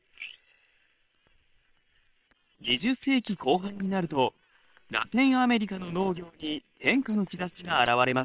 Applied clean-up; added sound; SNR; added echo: neural separator model SepFormer WHAM!.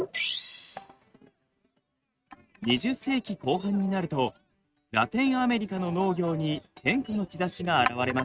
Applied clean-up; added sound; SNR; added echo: neural mask model RNNoise.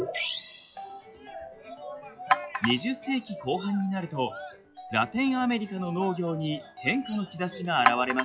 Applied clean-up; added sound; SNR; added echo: classical method log-MMSE.